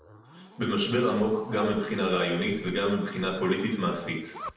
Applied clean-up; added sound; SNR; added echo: none; Zipper (clothing); 19 dB; reverberation time 0.7 s.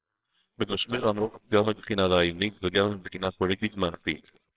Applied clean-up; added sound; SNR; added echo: neural separator model SepFormer WHAMR!.